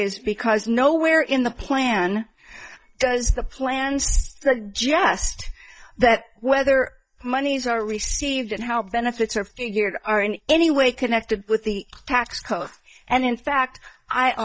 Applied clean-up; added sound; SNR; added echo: neural mask model DeepFilterNet 3.